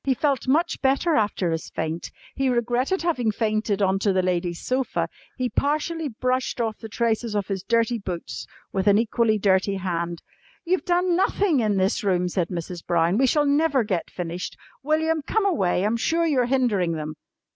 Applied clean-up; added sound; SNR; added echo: none; none; none; none.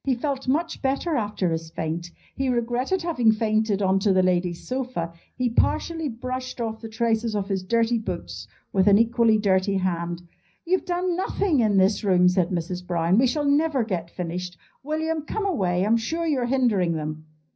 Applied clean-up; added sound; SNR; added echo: none; none; none; reverberation time 0.5 s.